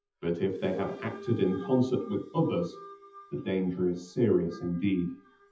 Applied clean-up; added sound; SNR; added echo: classical method WPE with log-MMSE.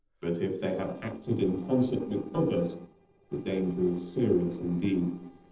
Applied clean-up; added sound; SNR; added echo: neural separator model SepFormer DNS4.